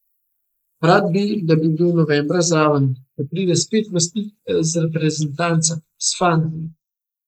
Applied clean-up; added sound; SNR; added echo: neural mask model Resemble Enhance denoiser.